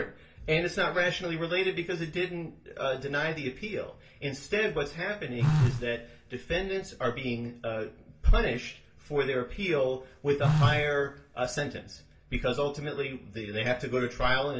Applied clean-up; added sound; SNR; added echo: none; Telephone; -1 dB; reverberation time 0.3 s.